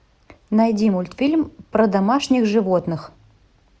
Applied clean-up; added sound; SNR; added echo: none; none; none; none.